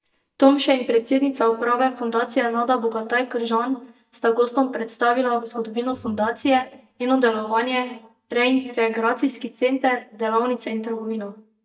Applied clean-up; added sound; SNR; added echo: neural mask model DeepFilterNet 3.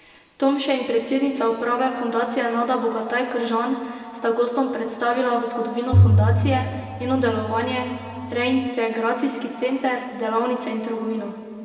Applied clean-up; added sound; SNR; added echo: none; Bowed string instrument; -2 dB; reverberation time 2.2 s.